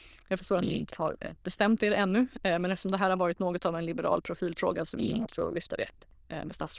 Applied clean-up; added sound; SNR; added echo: neural diffusion model UNIVERSE++.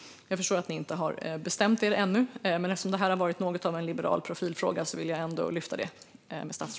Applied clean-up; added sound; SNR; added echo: none; none; none; none.